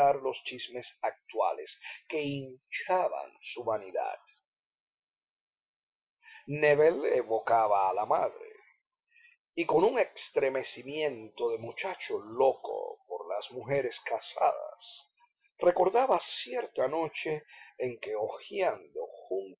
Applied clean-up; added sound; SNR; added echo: none; none; none; none.